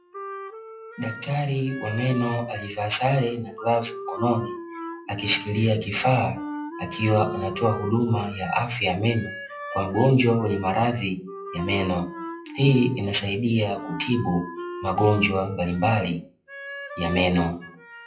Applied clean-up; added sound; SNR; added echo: classical method WPE with log-MMSE.